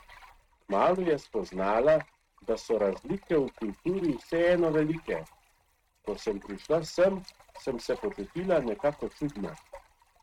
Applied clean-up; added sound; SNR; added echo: neural mask model RNNoise.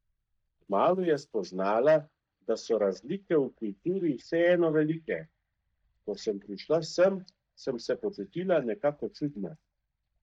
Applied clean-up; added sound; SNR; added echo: neural mask model DeepFilterNet 3.